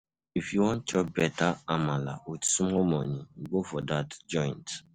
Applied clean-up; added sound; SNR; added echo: none; none; none; none.